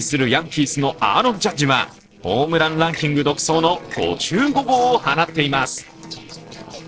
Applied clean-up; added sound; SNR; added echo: neural separator model SepFormer DNS4.